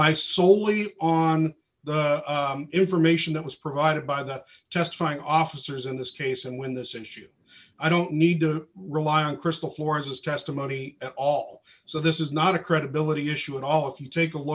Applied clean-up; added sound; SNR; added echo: none; none; none; none.